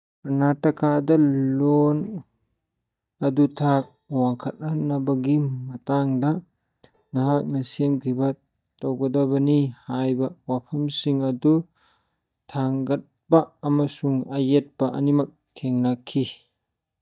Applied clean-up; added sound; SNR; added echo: neural mask model DeepFilterNet 3.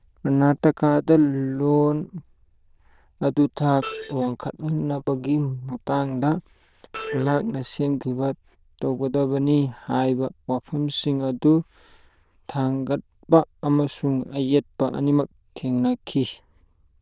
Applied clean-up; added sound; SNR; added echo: neural diffusion model UNIVERSE++.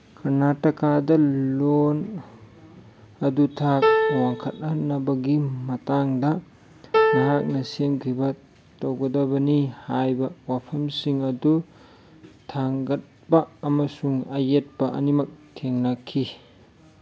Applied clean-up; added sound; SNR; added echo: none; Piano; 0 dB; none.